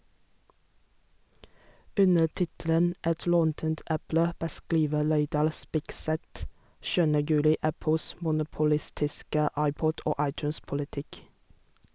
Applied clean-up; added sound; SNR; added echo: none; none; none; none.